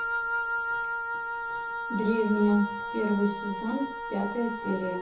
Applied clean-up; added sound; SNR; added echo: none; Wind instrument, woodwind instrument; 3 dB; reverberation time 0.6 s.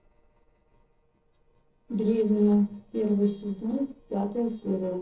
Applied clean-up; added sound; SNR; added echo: neural separator model SepFormer DNS4.